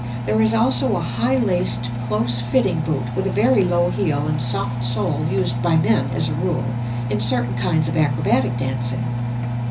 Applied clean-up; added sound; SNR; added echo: none; Engine; 2 dB; reverberation time 0.4 s.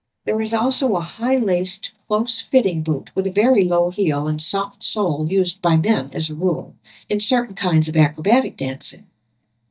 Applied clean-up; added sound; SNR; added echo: neural mask model DeepFilterNet 3.